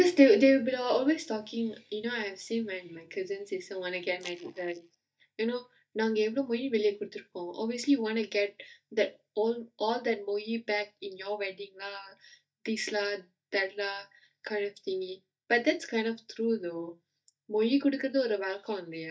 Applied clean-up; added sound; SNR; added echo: neural mask model DeepFilterNet 3.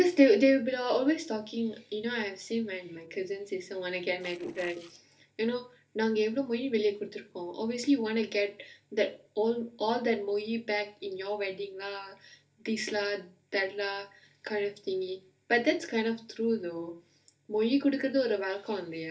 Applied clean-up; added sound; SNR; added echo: neural separator model SepFormer DNS4.